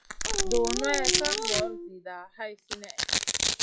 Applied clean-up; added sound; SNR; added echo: classical method log-MMSE.